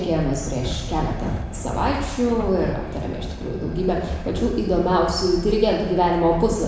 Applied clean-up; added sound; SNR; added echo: none; Train; 7 dB; reverberation time 1.0 s.